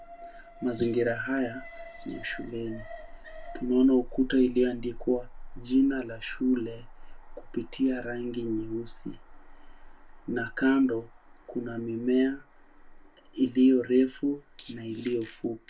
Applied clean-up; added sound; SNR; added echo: none; Alarm; 15 dB; reverberation time 0.1 s.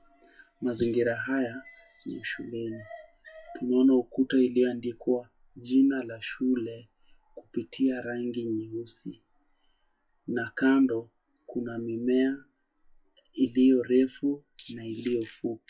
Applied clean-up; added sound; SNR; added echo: classical method WPE with log-MMSE.